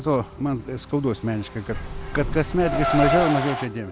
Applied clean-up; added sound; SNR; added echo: none; Bird + Car; 3 dB; none.